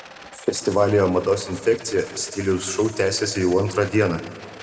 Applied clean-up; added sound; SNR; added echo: none; Rattle; 20 dB; reverberation time 1.7 s.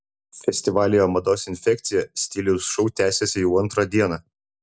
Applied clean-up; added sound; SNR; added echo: none; none; none; none.